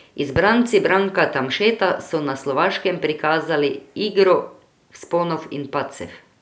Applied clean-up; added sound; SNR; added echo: none; Crackle; 16 dB; none.